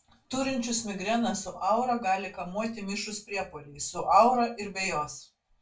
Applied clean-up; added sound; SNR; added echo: none; none; none; reverberation time 0.2 s.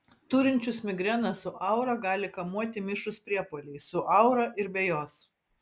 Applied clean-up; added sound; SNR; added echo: none; none; none; none.